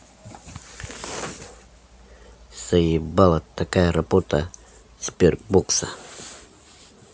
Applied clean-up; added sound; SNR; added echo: none; none; none; none.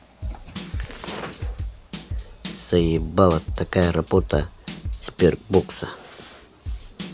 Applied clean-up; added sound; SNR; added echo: none; Drum / Drum kit; 9 dB; none.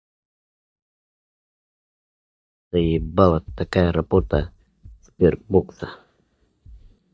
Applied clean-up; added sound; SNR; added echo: neural mask model DeepFilterNet 3.